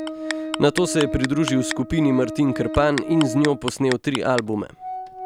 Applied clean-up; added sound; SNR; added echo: none; Clock + Organ; 8 dB; none.